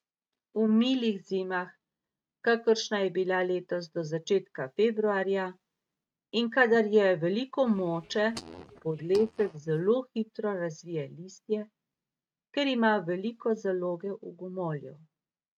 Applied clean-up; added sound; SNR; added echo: neural mask model RNNoise.